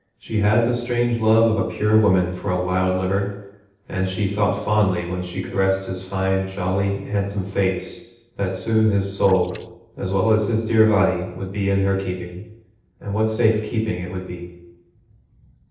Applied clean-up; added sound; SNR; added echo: neural separator model SepFormer DNS4.